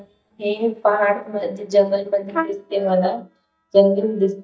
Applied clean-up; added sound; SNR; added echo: neural mask model DeepFilterNet 3.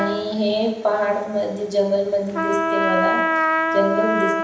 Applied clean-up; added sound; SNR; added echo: none; Trumpet; 1 dB; reverberation time 0.9 s.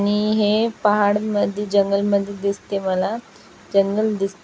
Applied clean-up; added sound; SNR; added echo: none; none; none; none.